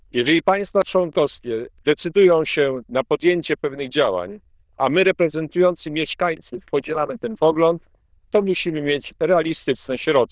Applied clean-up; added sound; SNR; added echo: neural diffusion model UNIVERSE++.